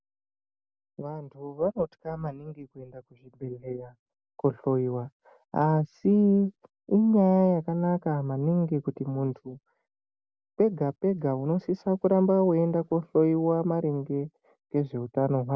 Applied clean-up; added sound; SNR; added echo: none; none; none; none.